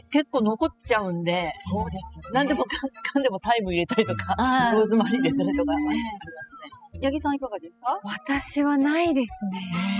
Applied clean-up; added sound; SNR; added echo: classical method spectral subtraction.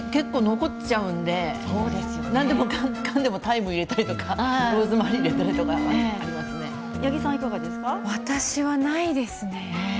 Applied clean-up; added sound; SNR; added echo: none; Bowed string instrument; 9 dB; none.